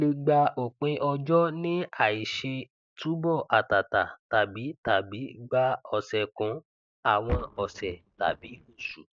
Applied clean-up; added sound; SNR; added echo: neural mask model DeepFilterNet 3.